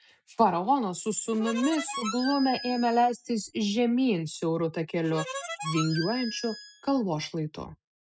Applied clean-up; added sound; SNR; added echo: classical method spectral subtraction.